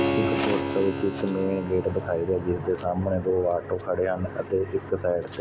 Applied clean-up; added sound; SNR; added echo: none; Keyboard (musical); 6 dB; none.